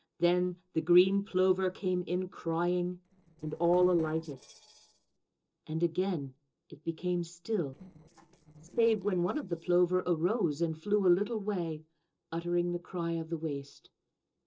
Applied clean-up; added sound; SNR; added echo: neural separator model SepFormer DNS4.